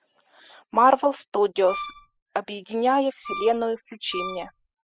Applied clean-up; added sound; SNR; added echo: classical method spectral subtraction.